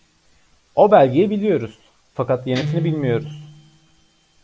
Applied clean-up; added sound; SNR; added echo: none; Guitar; 12 dB; none.